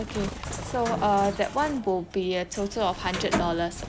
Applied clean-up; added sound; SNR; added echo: none; Bird; 7 dB; none.